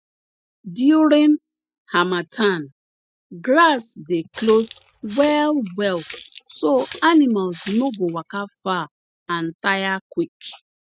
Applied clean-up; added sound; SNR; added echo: classical method spectral subtraction.